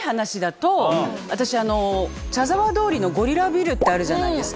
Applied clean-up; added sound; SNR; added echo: none; none; none; none.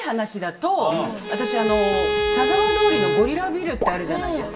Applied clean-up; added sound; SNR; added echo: none; Bowed string instrument; 0 dB; reverberation time 0.5 s.